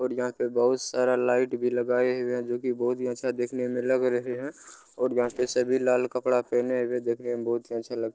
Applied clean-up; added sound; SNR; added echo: neural separator model SepFormer DNS4.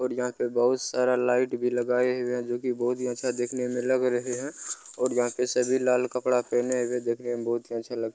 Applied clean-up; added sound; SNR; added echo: none; none; none; none.